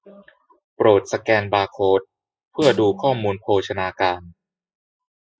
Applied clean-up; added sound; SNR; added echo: classical method spectral subtraction.